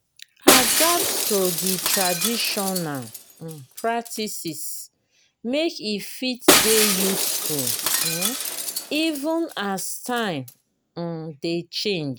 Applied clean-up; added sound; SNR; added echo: none; Shatter; -2 dB; none.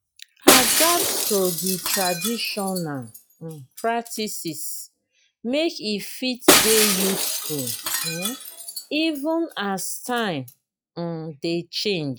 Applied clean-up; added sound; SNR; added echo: classical method log-MMSE.